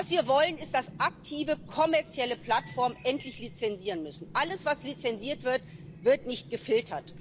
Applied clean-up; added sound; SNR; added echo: none; Chirp, tweet; 17 dB; none.